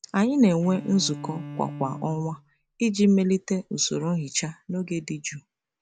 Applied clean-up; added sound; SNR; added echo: none; Bowed string instrument; 16 dB; none.